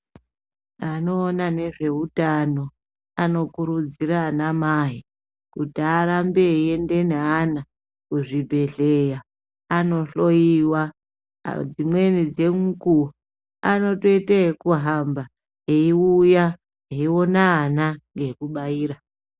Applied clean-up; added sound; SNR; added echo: none; none; none; none.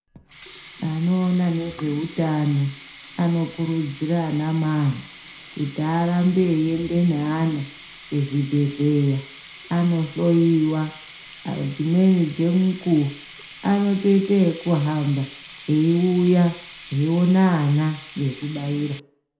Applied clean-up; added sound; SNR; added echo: none; Sink (filling or washing); 14 dB; reverberation time 0.5 s.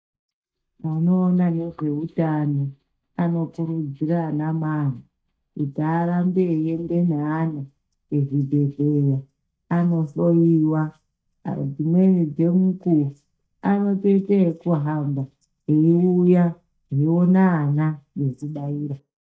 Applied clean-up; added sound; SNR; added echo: neural mask model DeepFilterNet 3.